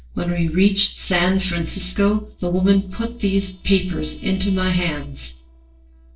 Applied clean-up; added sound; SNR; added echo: neural separator model SepFormer DNS4.